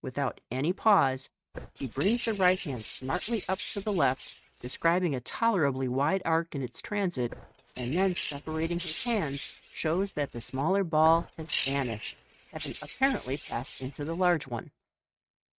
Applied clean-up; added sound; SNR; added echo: neural mask model RNNoise.